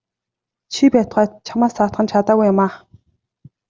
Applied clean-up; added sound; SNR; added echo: none; none; none; none.